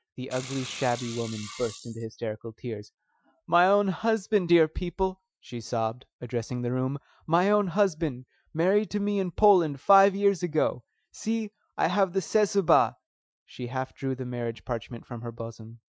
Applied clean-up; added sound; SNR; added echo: classical method Wiener filter.